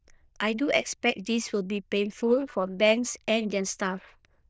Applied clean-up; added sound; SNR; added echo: neural diffusion model UNIVERSE++.